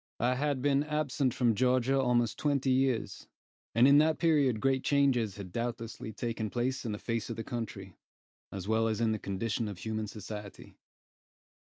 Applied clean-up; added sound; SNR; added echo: none; none; none; none.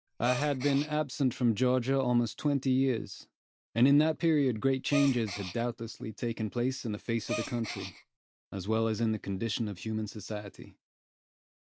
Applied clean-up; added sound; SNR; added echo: none; Gasp; 10 dB; none.